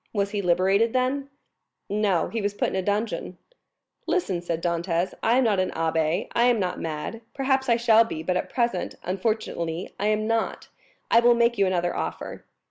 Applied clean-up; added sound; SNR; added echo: none; none; none; none.